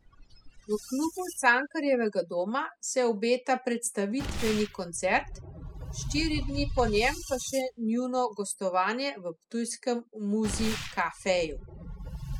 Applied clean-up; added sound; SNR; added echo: classical method spectral subtraction.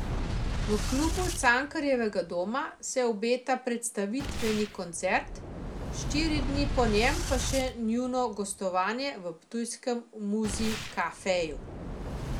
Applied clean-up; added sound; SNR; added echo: none; Boom; 5 dB; none.